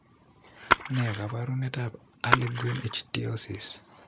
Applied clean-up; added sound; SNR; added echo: none; Splash, splatter; 0 dB; none.